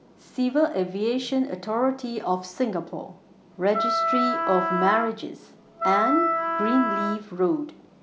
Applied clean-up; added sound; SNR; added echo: none; Wind instrument, woodwind instrument; 0 dB; none.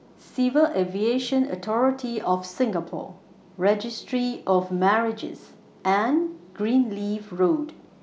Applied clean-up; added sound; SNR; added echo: none; none; none; none.